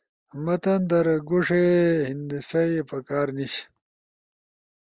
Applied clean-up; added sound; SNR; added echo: none; none; none; none.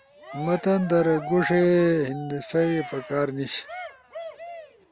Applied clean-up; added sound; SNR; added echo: none; Cheering; 13 dB; none.